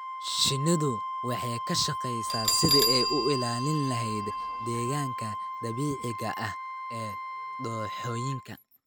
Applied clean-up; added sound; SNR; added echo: none; Wind instrument, woodwind instrument + Bell; 1 dB; none.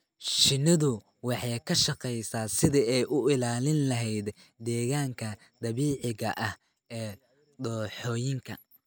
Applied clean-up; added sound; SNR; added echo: none; none; none; none.